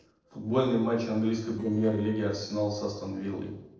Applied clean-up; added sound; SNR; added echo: neural separator model SepFormer DNS4.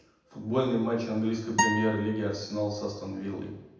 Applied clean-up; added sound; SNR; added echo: none; Acoustic guitar; 2 dB; reverberation time 0.9 s.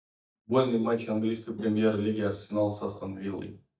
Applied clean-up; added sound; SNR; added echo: neural mask model DeepFilterNet 3.